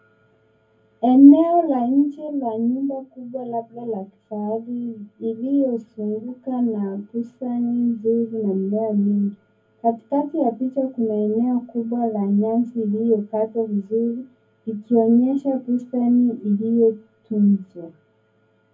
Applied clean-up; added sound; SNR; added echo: none; none; none; reverberation time 0.3 s.